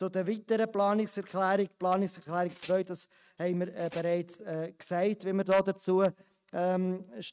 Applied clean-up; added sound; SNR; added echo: neural mask model RNNoise.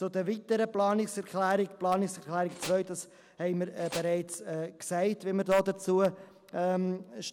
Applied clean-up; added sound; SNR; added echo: none; Tools; 13 dB; none.